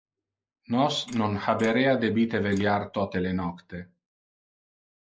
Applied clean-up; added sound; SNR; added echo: neural mask model Resemble Enhance denoiser.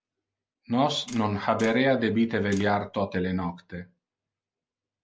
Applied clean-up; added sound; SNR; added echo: none; Tap; 19 dB; none.